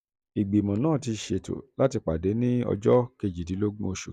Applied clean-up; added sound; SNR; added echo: none; none; none; none.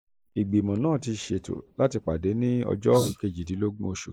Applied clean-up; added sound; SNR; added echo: neural mask model Resemble Enhance denoiser.